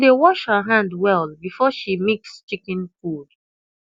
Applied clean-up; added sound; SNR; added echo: none; none; none; none.